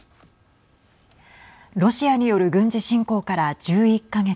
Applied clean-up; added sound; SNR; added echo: none; none; none; none.